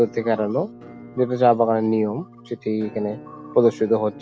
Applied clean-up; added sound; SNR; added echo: none; Musical instrument; 19 dB; none.